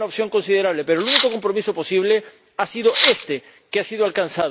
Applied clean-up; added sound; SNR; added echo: none; Cutlery, silverware; 2 dB; none.